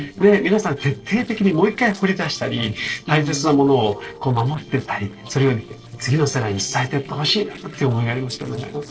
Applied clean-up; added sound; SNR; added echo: neural separator model SepFormer DNS4.